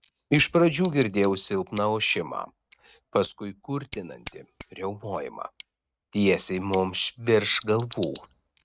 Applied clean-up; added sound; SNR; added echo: neural mask model RNNoise.